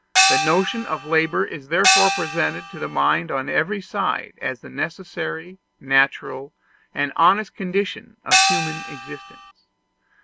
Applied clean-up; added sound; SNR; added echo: none; Gong; -3 dB; none.